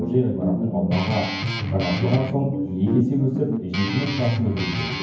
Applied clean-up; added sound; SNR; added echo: none; Guitar; 4 dB; reverberation time 0.9 s.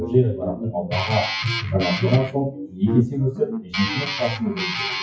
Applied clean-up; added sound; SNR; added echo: classical method WPE with log-MMSE.